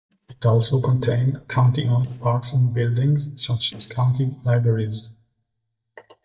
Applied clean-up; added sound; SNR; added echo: neural mask model DeepFilterNet 3.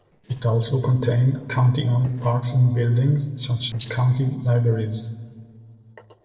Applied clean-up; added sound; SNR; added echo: neural separator model SepFormer DNS4.